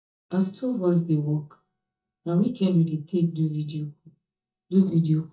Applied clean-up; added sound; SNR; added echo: neural mask model DeepFilterNet 3.